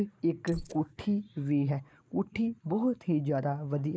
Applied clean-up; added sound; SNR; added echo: neural mask model Resemble Enhance denoiser.